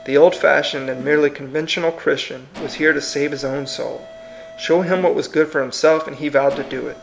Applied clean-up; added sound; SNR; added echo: none; Mechanisms; 19 dB; none.